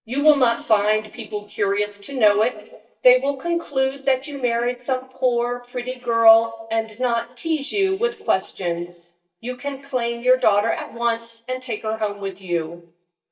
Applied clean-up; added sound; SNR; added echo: neural mask model DeepFilterNet 3.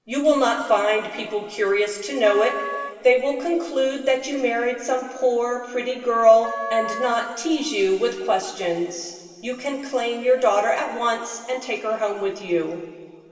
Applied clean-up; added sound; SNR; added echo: none; Wind instrument, woodwind instrument; 11 dB; reverberation time 2.5 s.